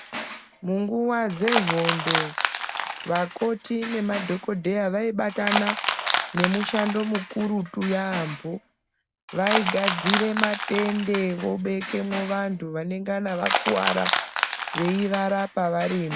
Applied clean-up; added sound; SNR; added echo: none; Crushing; 4 dB; none.